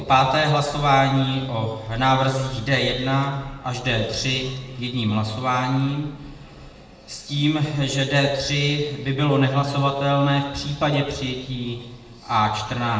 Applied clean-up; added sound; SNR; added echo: none; none; none; reverberation time 1.0 s.